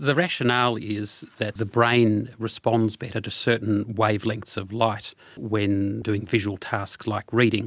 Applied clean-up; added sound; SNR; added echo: none; none; none; none.